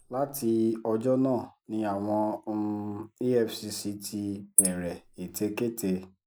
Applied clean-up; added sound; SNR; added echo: neural mask model Resemble Enhance denoiser.